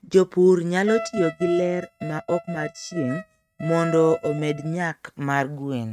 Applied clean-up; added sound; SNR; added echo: neural mask model RNNoise.